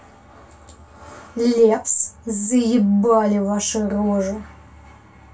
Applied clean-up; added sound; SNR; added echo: none; none; none; reverberation time 0.2 s.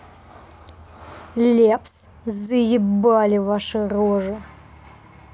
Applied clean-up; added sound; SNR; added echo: none; none; none; none.